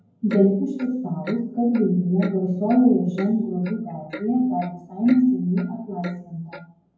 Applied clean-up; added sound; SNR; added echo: none; Clock; 19 dB; reverberation time 0.9 s.